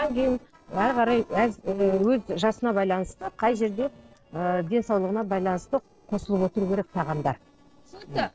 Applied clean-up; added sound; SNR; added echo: neural separator model SepFormer DNS4.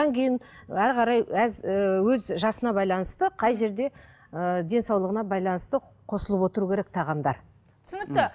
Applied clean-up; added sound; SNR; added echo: none; none; none; none.